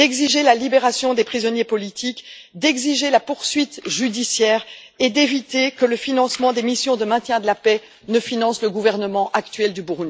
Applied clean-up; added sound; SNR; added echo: none; none; none; none.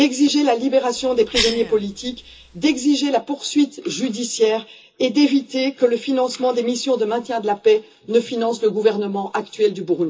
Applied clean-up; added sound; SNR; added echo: none; Cough; 11 dB; reverberation time 0.2 s.